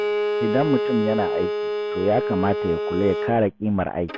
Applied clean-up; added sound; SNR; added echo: none; Bowed string instrument; 2 dB; none.